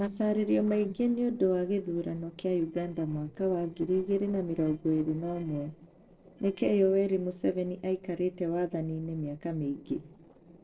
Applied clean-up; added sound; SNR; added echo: neural separator model SepFormer DNS4.